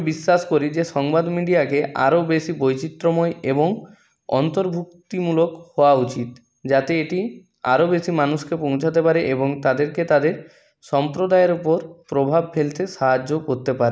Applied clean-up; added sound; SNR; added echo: none; none; none; none.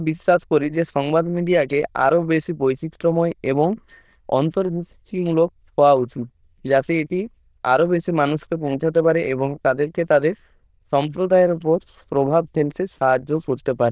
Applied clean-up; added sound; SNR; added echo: neural diffusion model UNIVERSE++.